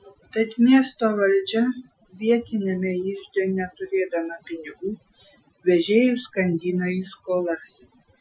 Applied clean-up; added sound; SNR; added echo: classical method Wiener filter.